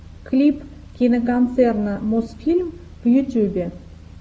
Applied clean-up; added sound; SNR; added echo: none; none; none; none.